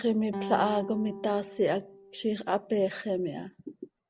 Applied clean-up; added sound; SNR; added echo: none; Guitar; 12 dB; none.